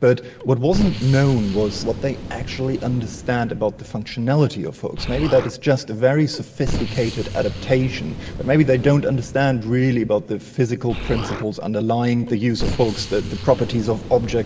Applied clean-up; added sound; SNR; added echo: none; Explosion; 10 dB; reverberation time 1.8 s.